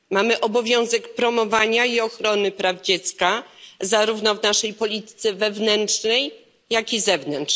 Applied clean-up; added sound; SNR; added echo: none; none; none; none.